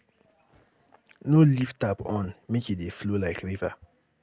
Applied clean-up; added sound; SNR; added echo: none; none; none; none.